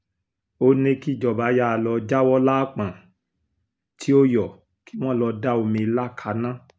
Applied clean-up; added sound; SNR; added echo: none; none; none; none.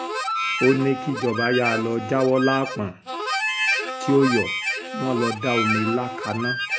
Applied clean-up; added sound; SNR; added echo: none; Wind instrument, woodwind instrument + Harmonica; 3 dB; none.